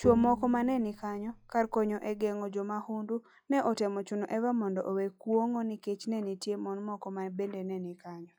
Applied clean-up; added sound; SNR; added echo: classical method log-MMSE.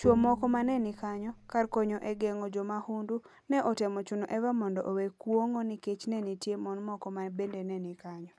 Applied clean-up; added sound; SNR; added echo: none; Bowed string instrument; 10 dB; none.